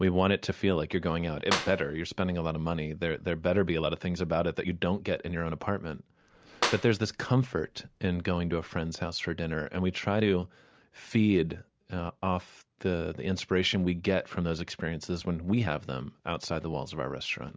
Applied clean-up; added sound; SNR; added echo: none; Clapping; 9 dB; none.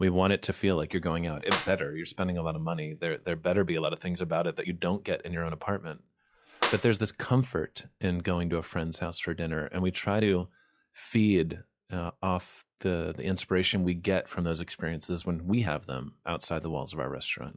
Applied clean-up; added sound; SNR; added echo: classical method log-MMSE.